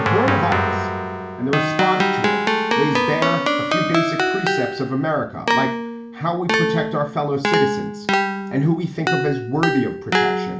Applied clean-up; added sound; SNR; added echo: none; Keyboard (musical); -2 dB; reverberation time 0.4 s.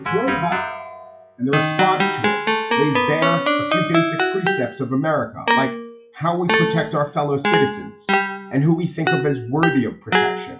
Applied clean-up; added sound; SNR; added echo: classical method WPE with log-MMSE.